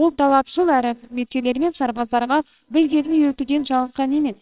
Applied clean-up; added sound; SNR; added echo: neural separator model SepFormer WHAMR!.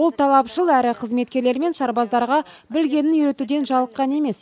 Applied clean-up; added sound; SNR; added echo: none; none; none; none.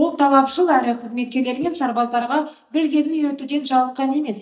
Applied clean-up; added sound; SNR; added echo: neural mask model DeepFilterNet 3.